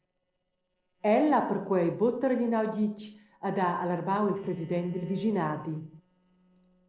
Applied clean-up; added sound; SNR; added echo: neural separator model SepFormer DNS4.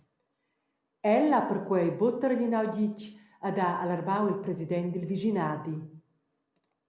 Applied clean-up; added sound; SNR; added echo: none; none; none; none.